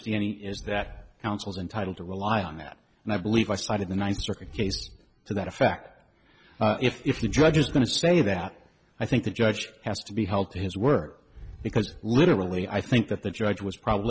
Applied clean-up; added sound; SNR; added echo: none; none; none; none.